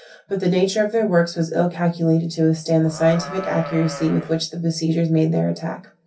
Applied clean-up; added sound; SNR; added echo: none; Livestock, farm animals, working animals; 11 dB; reverberation time 0.3 s.